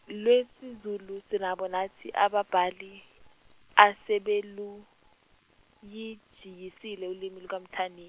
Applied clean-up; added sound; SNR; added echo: none; none; none; none.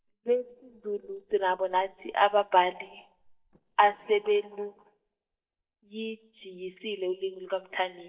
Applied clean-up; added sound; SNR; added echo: neural mask model DeepFilterNet 3.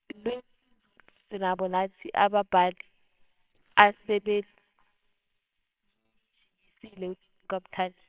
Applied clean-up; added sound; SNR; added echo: neural separator model SepFormer WHAMR!.